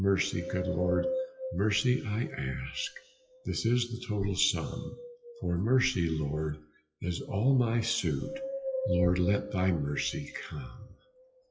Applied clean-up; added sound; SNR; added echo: classical method WPE with log-MMSE.